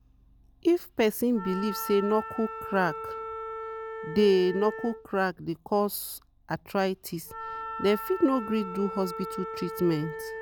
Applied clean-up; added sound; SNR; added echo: none; Wind instrument, woodwind instrument; 10 dB; none.